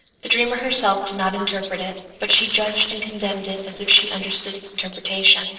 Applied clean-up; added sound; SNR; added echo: neural separator model SepFormer DNS4.